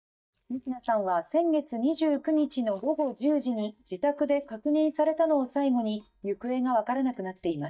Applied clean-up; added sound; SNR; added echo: neural mask model DeepFilterNet 3.